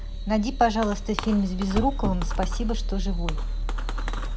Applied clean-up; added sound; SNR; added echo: none; Fireworks; 0 dB; none.